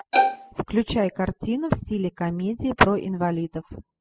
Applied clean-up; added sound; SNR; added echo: classical method spectral subtraction.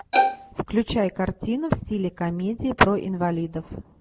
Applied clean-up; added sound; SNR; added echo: none; Bowed string instrument; -3 dB; none.